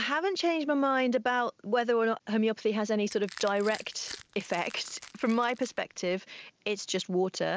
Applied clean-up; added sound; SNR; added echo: none; Crushing; 19 dB; none.